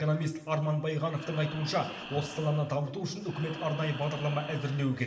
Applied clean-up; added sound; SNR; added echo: none; Breathing; 13 dB; reverberation time 1.0 s.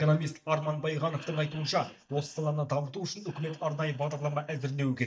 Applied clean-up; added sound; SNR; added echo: neural mask model DeepFilterNet 3.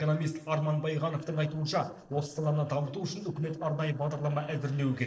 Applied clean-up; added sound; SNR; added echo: neural separator model SepFormer DNS4.